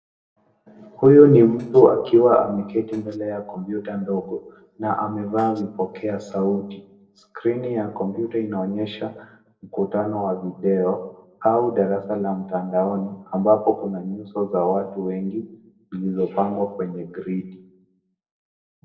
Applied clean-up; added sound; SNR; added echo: neural separator model SepFormer DNS4.